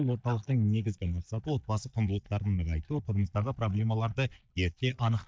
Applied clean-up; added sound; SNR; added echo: neural mask model DeepFilterNet 3.